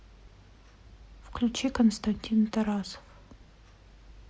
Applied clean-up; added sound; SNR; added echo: none; none; none; none.